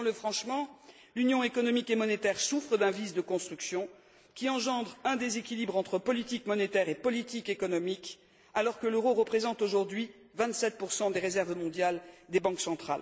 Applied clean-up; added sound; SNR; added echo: none; none; none; none.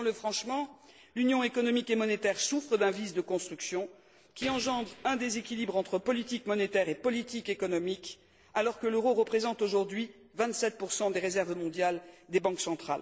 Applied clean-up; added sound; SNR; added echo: neural separator model SepFormer DNS4.